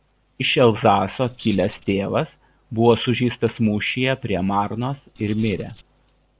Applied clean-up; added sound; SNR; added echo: neural separator model SepFormer DNS4.